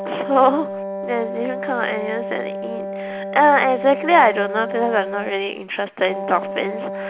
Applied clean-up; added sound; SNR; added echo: none; Wind instrument, woodwind instrument; 8 dB; none.